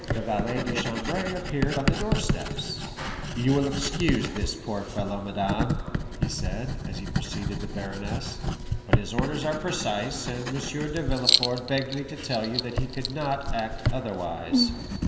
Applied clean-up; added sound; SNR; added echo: none; Writing; -1 dB; reverberation time 2.4 s.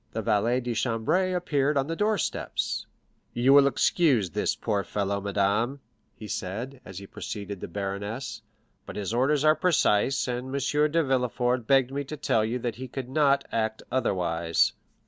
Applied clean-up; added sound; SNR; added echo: none; none; none; none.